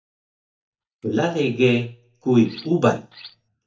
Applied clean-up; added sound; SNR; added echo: neural mask model DeepFilterNet 3.